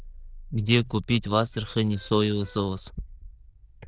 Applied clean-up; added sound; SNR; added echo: neural diffusion model UNIVERSE++.